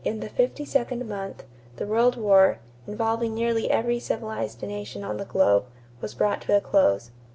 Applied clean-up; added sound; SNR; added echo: none; none; none; none.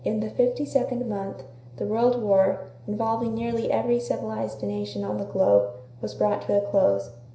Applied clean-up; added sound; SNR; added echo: none; none; none; reverberation time 0.5 s.